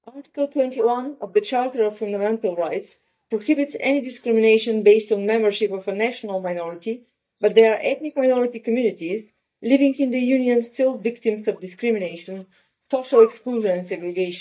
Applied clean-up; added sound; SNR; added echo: neural mask model DeepFilterNet 3.